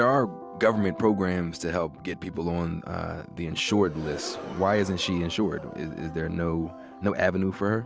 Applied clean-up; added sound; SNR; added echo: none; Gasp; 15 dB; none.